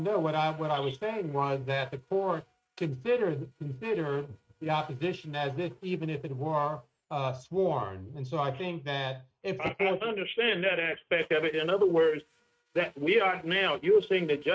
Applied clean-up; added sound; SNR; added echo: neural mask model RNNoise.